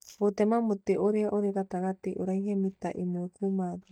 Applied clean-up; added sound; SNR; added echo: neural mask model DeepFilterNet 3.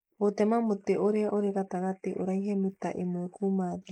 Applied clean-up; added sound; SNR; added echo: neural mask model Resemble Enhance denoiser.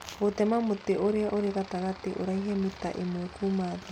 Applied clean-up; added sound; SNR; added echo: none; Aircraft; 18 dB; none.